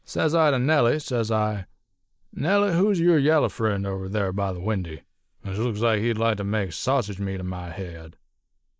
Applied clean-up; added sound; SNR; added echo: neural mask model Resemble Enhance denoiser.